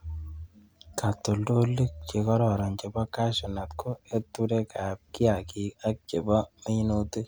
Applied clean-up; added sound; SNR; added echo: none; none; none; none.